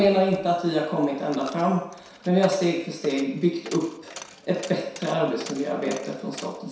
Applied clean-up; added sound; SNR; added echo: none; Coin (dropping); 19 dB; reverberation time 0.7 s.